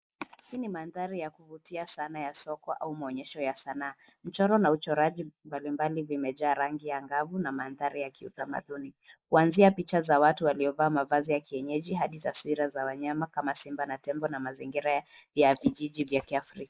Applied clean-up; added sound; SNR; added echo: neural mask model Resemble Enhance denoiser.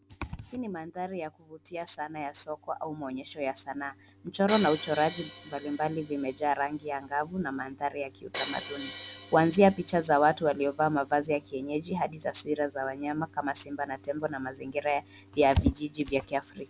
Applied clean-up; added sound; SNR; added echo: none; Crash cymbal; 14 dB; none.